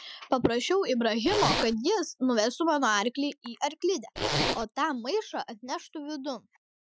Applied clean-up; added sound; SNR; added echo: classical method Wiener filter.